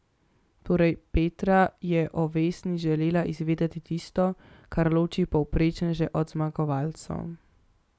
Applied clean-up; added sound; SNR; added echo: none; none; none; none.